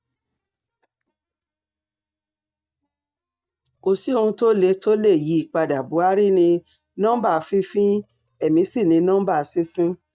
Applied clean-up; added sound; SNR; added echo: neural mask model DeepFilterNet 3.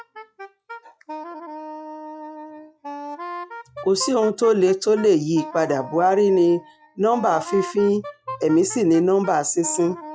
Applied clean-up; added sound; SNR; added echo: classical method log-MMSE.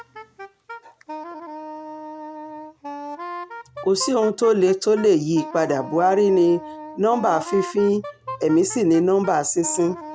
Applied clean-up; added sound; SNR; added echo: none; Wind instrument, woodwind instrument; 14 dB; none.